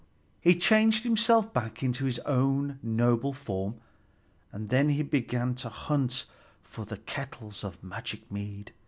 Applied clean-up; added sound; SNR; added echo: none; none; none; none.